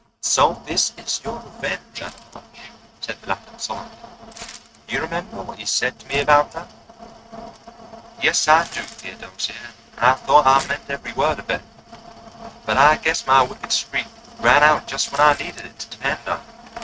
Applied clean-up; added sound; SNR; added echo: neural mask model RNNoise.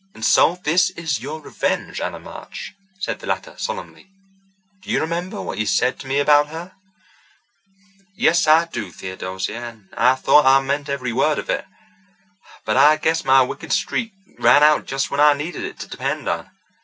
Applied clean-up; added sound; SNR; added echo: none; none; none; none.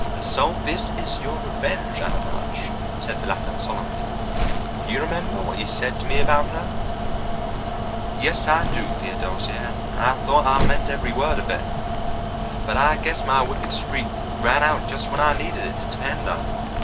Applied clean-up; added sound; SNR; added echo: none; Crumpling, crinkling + Mechanical fan; -2 dB; none.